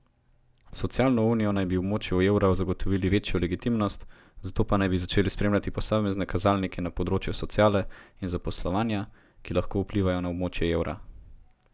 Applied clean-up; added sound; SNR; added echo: none; none; none; none.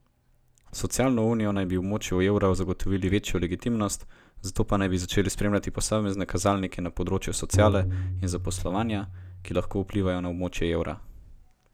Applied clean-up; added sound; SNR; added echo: none; Tabla; 5 dB; none.